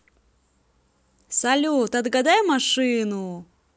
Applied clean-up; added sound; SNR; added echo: none; none; none; none.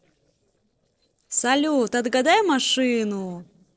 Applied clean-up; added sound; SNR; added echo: neural separator model SepFormer DNS4.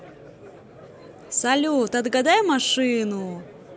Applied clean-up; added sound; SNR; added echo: none; Crowd; 20 dB; none.